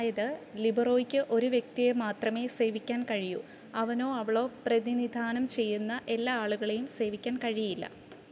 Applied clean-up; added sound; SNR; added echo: none; none; none; none.